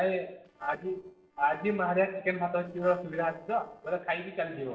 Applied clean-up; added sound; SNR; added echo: neural separator model SepFormer DNS4.